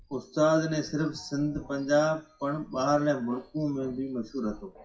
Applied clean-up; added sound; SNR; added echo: classical method WPE with log-MMSE.